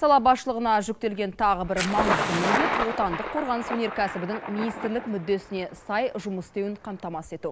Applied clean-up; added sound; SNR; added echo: none; Fire + Thunder; 5 dB; none.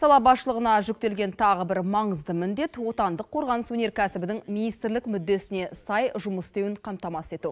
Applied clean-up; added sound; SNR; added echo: none; none; none; none.